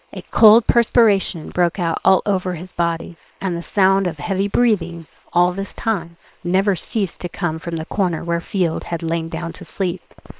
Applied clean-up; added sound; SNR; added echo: neural separator model SepFormer WHAM!.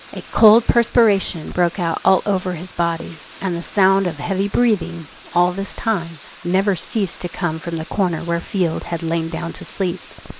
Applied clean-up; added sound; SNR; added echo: neural mask model Resemble Enhance denoiser.